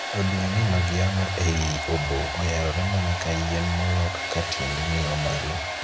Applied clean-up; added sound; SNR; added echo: none; Domestic sounds, home sounds; 5 dB; none.